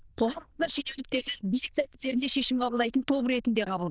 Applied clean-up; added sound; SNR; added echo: neural diffusion model UNIVERSE++.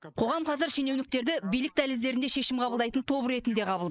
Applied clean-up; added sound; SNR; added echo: neural mask model Resemble Enhance denoiser.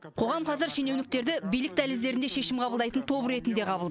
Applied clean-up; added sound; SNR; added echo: none; none; none; none.